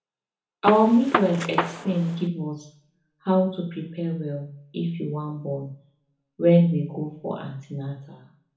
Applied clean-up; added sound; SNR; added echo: none; Gunshot, gunfire; 3 dB; reverberation time 0.7 s.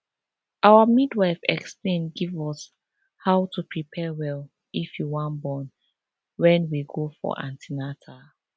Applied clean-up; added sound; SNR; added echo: none; none; none; none.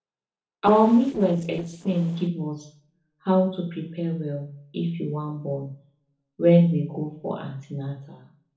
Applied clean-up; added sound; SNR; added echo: neural separator model SepFormer DNS4.